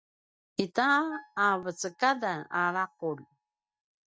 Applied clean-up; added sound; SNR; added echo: neural mask model DeepFilterNet 3.